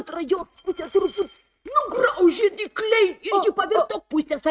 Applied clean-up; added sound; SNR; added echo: neural mask model RNNoise.